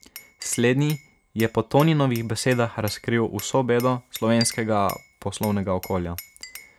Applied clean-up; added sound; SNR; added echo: none; Glass; 18 dB; none.